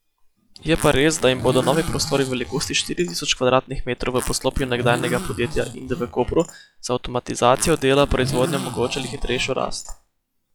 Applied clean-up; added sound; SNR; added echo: classical method log-MMSE.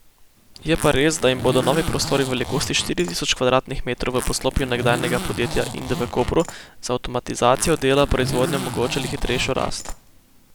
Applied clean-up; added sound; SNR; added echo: none; Zipper (clothing); 10 dB; none.